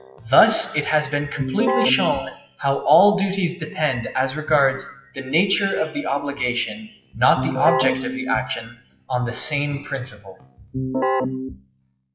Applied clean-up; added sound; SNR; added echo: classical method WPE with log-MMSE.